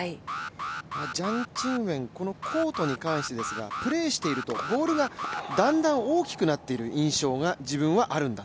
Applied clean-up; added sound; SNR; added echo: none; Alarm; 7 dB; none.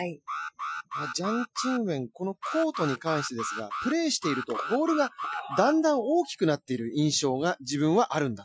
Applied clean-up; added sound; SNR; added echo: classical method Wiener filter.